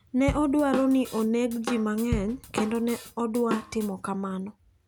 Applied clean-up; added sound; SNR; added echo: none; Drum / Drum kit; 8 dB; none.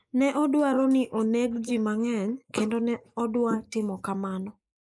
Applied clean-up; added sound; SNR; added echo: neural mask model Resemble Enhance denoiser.